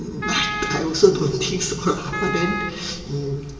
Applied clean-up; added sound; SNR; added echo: none; Wind instrument, woodwind instrument; 7 dB; reverberation time 2.4 s.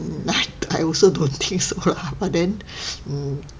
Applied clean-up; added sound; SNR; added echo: none; none; none; none.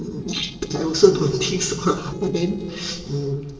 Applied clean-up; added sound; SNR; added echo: neural separator model SepFormer DNS4.